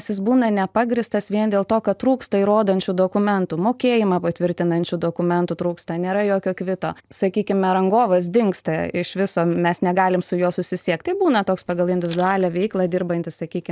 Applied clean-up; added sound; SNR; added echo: neural mask model Resemble Enhance denoiser.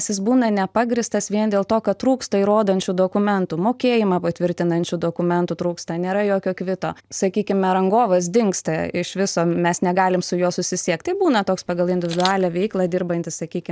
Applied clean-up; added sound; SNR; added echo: none; Camera; 15 dB; none.